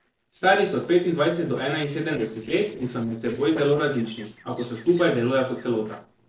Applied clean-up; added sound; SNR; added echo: neural separator model SepFormer DNS4.